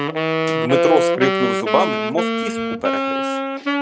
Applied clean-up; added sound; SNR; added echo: none; Wind instrument, woodwind instrument; -3 dB; none.